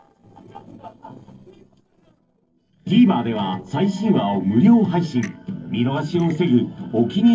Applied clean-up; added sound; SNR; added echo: neural separator model SepFormer DNS4.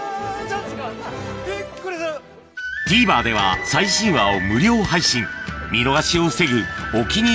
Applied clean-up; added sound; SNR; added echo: none; none; none; none.